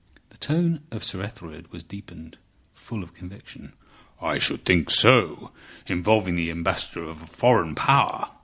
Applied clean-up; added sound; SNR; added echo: none; none; none; none.